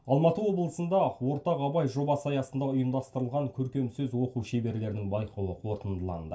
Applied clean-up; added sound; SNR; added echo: none; none; none; reverberation time 0.2 s.